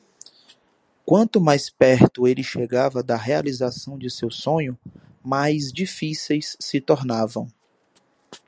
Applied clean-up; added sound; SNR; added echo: none; none; none; none.